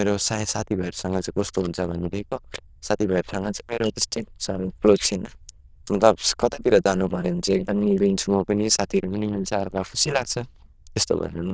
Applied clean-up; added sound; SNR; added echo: neural diffusion model UNIVERSE++.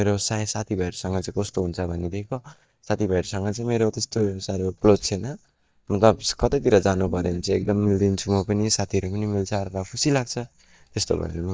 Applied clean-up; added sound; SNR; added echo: neural mask model DeepFilterNet 3.